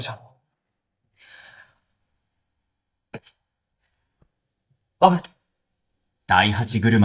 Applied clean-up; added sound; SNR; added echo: neural mask model DeepFilterNet 3.